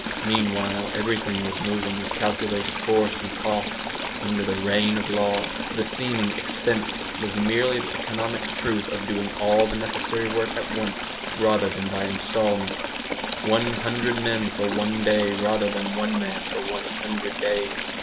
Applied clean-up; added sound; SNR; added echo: none; Stream / Trickle, dribble; 4 dB; reverberation time 1.1 s.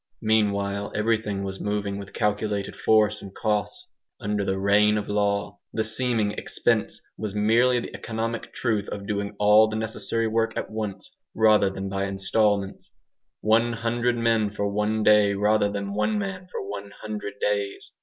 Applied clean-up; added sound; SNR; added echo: none; none; none; none.